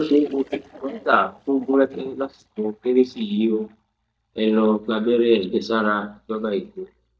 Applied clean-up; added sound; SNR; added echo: neural mask model DeepFilterNet 3.